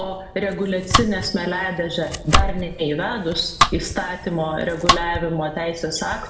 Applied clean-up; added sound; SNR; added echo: none; Domestic sounds, home sounds; 0 dB; reverberation time 1.0 s.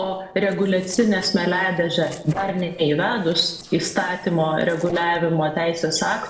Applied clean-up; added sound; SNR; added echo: neural separator model SepFormer DNS4.